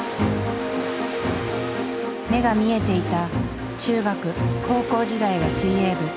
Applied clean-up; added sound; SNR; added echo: none; none; none; none.